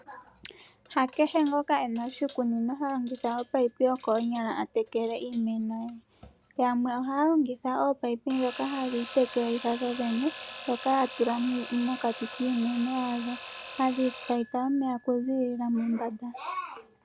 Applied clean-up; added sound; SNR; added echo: none; Alarm / Clock; 4 dB; none.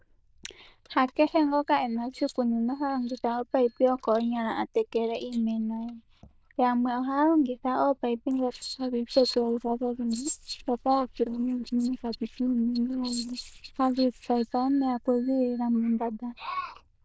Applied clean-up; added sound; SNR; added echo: neural diffusion model UNIVERSE++.